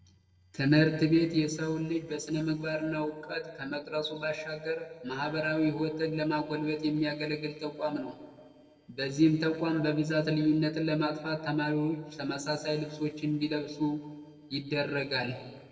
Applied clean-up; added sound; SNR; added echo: neural separator model SepFormer DNS4.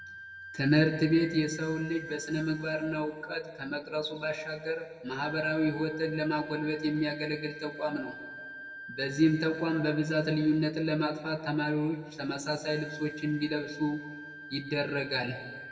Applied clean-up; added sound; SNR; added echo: none; Wind instrument, woodwind instrument; 15 dB; reverberation time 1.6 s.